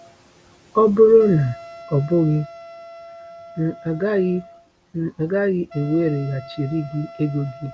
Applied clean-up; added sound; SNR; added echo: none; Wind instrument, woodwind instrument; 20 dB; none.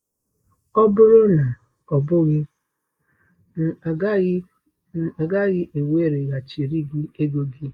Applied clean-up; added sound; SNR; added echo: neural mask model Resemble Enhance denoiser.